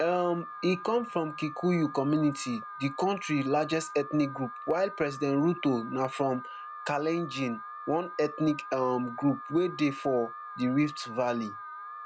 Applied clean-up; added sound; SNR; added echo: none; Alarm; 12 dB; none.